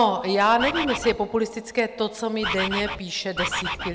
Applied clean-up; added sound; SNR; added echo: none; Bird; 4 dB; none.